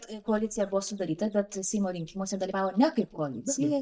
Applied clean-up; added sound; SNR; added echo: neural mask model DeepFilterNet 3.